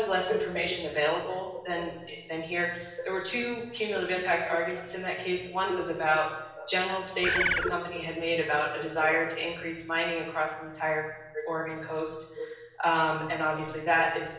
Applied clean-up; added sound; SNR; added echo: none; Bird; -2 dB; reverberation time 0.9 s.